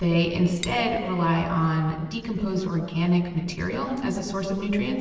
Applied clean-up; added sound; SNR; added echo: neural separator model SepFormer DNS4.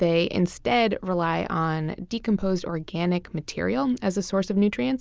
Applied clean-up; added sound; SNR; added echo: none; none; none; none.